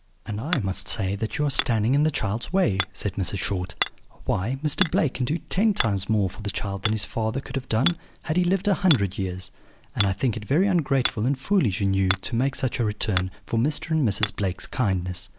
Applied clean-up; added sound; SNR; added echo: none; Hammer; 12 dB; none.